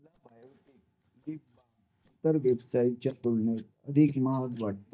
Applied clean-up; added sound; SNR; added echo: neural mask model DeepFilterNet 3.